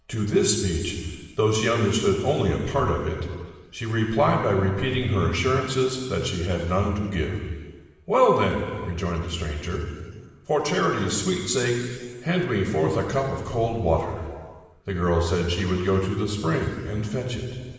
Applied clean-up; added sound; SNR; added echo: none; none; none; reverberation time 1.7 s.